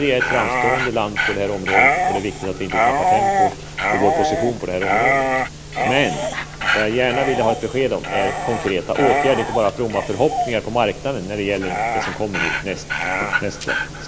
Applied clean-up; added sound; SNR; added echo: none; Dog; 0 dB; none.